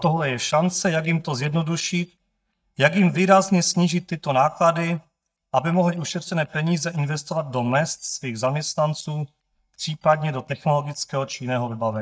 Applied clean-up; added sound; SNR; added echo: neural mask model DeepFilterNet 3.